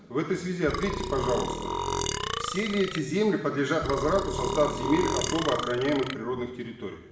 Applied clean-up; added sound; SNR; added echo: none; Burping, eructation; 4 dB; reverberation time 0.9 s.